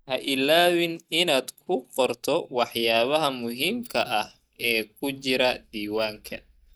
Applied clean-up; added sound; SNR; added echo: neural mask model DeepFilterNet 3.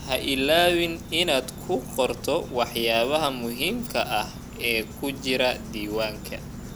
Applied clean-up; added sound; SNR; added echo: none; Insect; 13 dB; none.